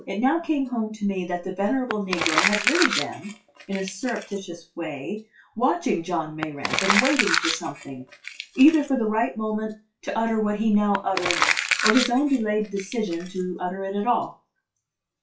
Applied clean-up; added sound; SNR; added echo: classical method WPE with log-MMSE.